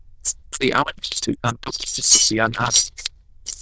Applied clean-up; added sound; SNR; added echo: neural diffusion model UNIVERSE++.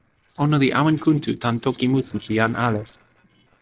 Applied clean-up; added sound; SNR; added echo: neural separator model SepFormer DNS4.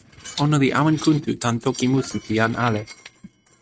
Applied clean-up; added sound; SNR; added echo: neural mask model RNNoise.